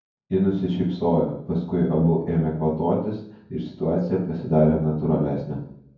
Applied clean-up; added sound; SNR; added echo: none; none; none; reverberation time 0.9 s.